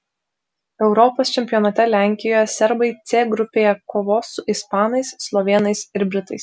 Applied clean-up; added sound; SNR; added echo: none; none; none; none.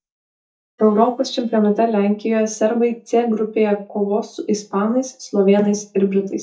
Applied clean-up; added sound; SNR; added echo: neural mask model DeepFilterNet 3.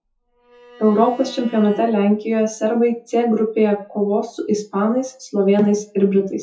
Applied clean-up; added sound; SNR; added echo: classical method WPE with log-MMSE.